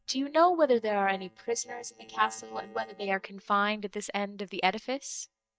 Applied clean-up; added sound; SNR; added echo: neural mask model DeepFilterNet 3.